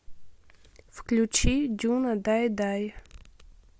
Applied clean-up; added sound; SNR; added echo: none; none; none; none.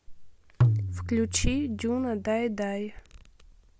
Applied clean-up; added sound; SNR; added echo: none; Tabla; -1 dB; none.